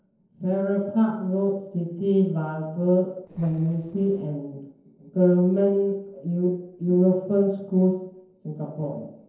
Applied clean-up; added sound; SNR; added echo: neural separator model SepFormer DNS4.